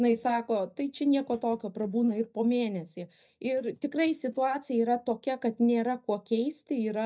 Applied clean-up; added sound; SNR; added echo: neural mask model DeepFilterNet 3.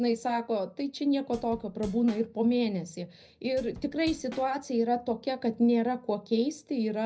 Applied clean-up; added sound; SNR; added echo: none; Drum / Drum kit; 17 dB; reverberation time 0.4 s.